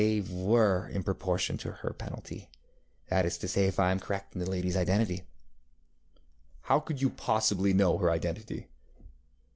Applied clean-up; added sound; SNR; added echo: none; none; none; none.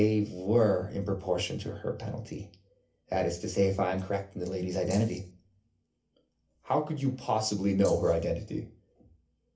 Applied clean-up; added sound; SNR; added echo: none; Rattle (instrument); 18 dB; reverberation time 0.3 s.